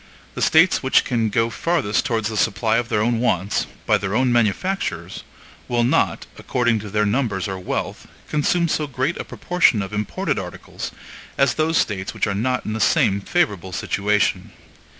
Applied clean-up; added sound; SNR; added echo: none; none; none; none.